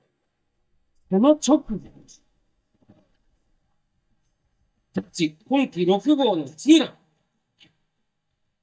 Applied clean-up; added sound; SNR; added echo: neural mask model DeepFilterNet 3.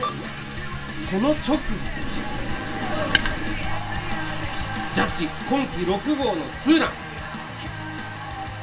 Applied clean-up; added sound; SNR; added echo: none; Rain; 7 dB; reverberation time 0.2 s.